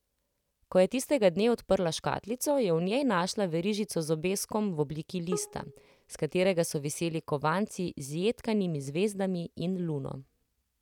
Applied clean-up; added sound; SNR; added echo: none; Bowed string instrument; 14 dB; none.